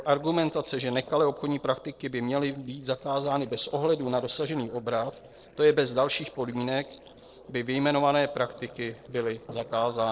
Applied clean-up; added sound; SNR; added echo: neural separator model SepFormer DNS4.